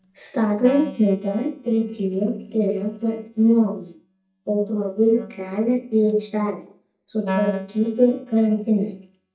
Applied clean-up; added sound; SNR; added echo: neural mask model DeepFilterNet 3.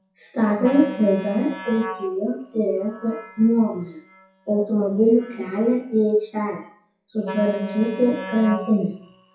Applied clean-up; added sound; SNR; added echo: classical method WPE with log-MMSE.